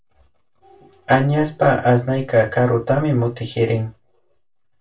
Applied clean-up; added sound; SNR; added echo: none; none; none; reverberation time 0.2 s.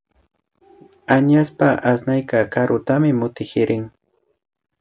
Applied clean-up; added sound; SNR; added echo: none; none; none; none.